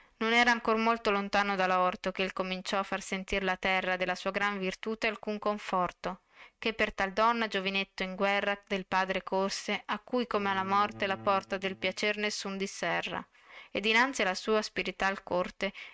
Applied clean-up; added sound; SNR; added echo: neural mask model RNNoise.